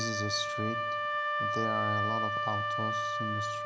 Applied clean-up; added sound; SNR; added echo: none; Wind instrument, woodwind instrument; -5 dB; none.